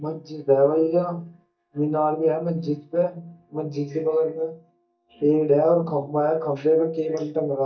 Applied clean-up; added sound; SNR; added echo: neural mask model DeepFilterNet 3.